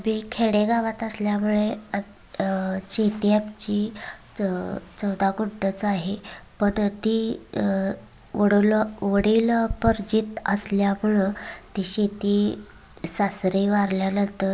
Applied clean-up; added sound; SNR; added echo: none; none; none; none.